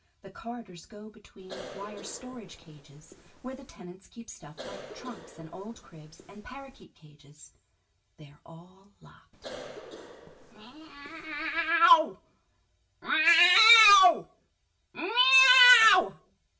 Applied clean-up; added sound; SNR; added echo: none; Cough; 17 dB; reverberation time 0.2 s.